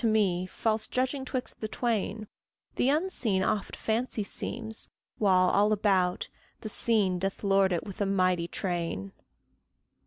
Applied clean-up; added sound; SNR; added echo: none; none; none; none.